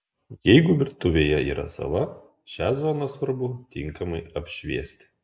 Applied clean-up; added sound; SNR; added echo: none; none; none; none.